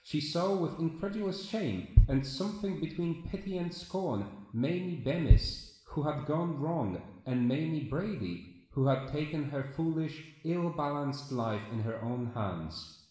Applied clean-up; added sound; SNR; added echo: none; Bass drum; -3 dB; reverberation time 0.9 s.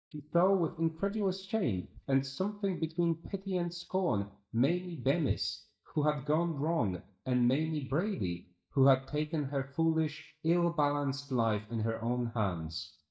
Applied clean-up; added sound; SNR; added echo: neural mask model DeepFilterNet 3.